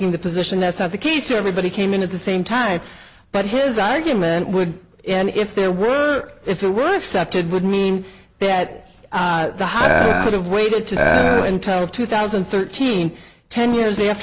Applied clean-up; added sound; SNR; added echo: none; Burping, eructation; -3 dB; none.